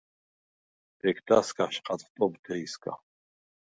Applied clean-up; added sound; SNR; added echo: none; none; none; none.